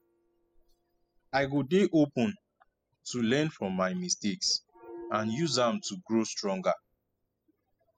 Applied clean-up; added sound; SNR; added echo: classical method spectral subtraction.